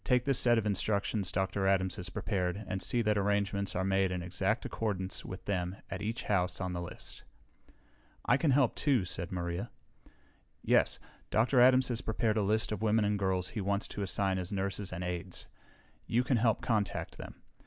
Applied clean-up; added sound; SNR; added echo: none; none; none; none.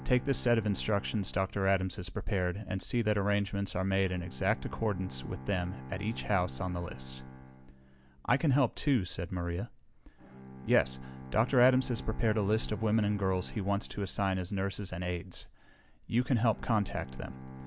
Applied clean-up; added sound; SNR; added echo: none; Bowed string instrument; 16 dB; none.